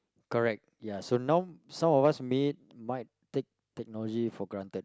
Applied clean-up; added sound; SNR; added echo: none; none; none; none.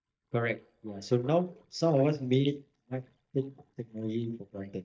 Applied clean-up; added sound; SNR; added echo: neural mask model DeepFilterNet 3.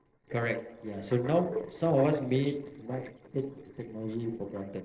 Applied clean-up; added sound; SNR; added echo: neural separator model SepFormer DNS4.